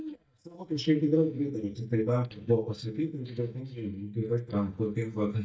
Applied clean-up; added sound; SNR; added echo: neural mask model DeepFilterNet 3.